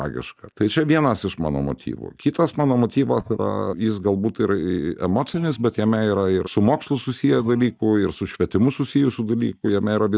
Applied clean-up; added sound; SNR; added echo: neural mask model DeepFilterNet 3.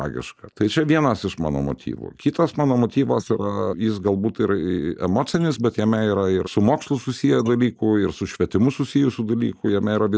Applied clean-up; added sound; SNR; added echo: neural mask model Resemble Enhance denoiser.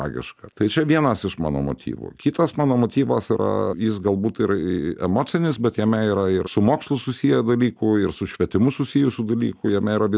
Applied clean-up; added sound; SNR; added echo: none; none; none; none.